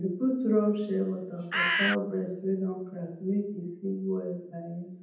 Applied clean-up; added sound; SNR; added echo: none; Bird; -4 dB; reverberation time 0.8 s.